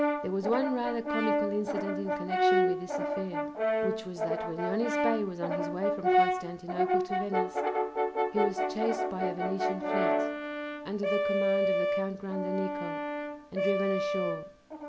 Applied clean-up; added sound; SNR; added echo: none; Brass instrument; -5 dB; none.